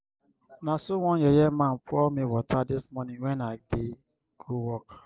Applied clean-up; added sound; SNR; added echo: none; none; none; none.